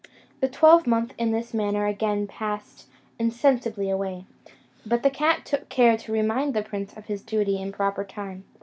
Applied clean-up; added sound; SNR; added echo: none; none; none; none.